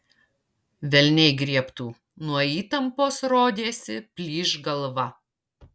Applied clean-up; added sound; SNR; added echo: none; none; none; none.